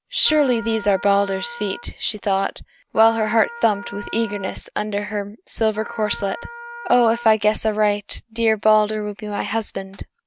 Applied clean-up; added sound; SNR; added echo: none; Wind instrument, woodwind instrument; 15 dB; none.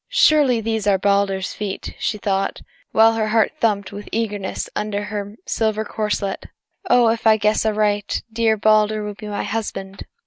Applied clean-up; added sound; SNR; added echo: none; none; none; none.